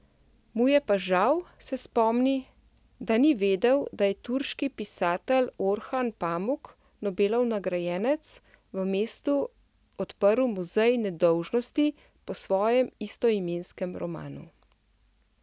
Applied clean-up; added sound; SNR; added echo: none; none; none; none.